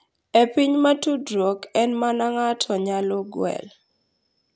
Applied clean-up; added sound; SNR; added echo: none; none; none; none.